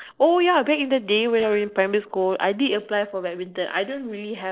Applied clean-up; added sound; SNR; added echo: neural separator model SepFormer DNS4.